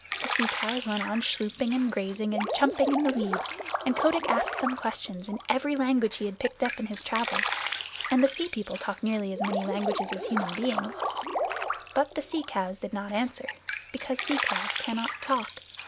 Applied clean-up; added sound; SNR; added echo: none; Drip; 4 dB; none.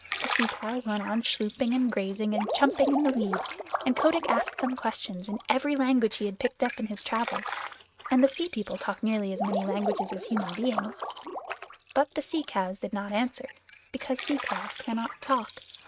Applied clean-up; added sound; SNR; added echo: neural mask model RNNoise.